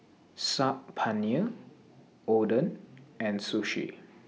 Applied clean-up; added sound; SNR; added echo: none; none; none; none.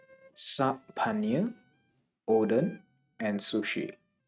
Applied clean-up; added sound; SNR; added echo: neural mask model RNNoise.